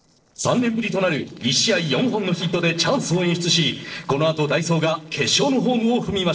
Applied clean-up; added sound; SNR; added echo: neural separator model SepFormer DNS4.